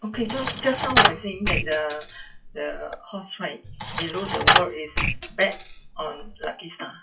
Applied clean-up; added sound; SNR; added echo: classical method WPE with log-MMSE.